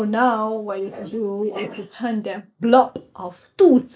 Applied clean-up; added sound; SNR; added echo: neural mask model Resemble Enhance denoiser.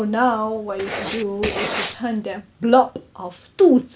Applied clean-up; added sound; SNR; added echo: none; Writing; 7 dB; none.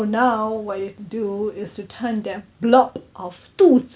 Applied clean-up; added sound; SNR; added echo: none; none; none; none.